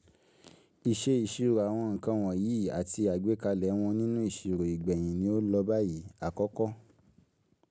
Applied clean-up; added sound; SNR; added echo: none; none; none; none.